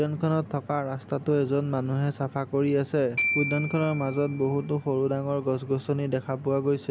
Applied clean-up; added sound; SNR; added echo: none; Glockenspiel; 9 dB; none.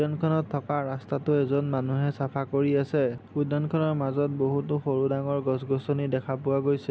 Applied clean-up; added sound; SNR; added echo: none; none; none; none.